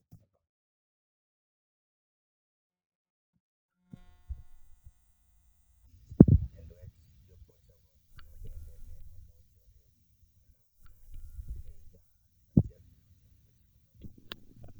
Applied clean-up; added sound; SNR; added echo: neural mask model DeepFilterNet 3.